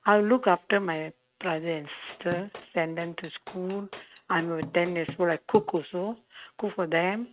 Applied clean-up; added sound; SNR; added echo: neural mask model RNNoise.